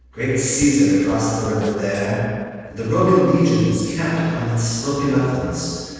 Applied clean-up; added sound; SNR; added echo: neural separator model SepFormer DNS4.